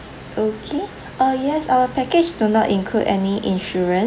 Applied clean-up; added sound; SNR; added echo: none; none; none; none.